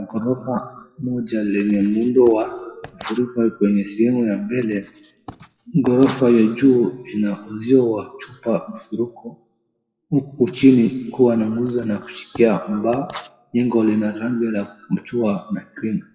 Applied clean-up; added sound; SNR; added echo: classical method WPE with log-MMSE.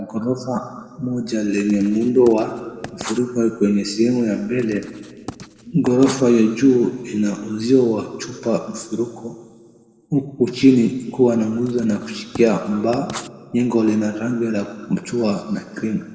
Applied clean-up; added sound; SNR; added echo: none; Writing; 16 dB; reverberation time 1.8 s.